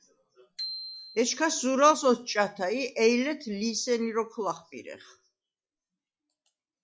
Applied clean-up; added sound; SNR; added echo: classical method log-MMSE.